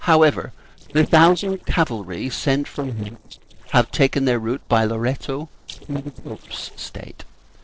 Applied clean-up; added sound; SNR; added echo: neural separator model SepFormer DNS4.